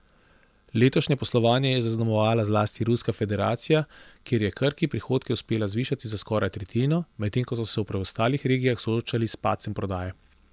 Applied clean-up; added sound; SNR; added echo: none; none; none; none.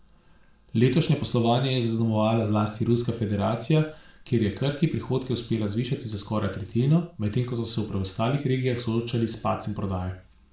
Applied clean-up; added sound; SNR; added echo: none; none; none; reverberation time 0.4 s.